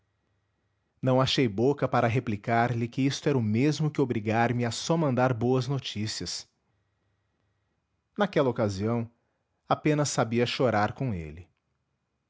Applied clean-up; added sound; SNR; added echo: none; none; none; none.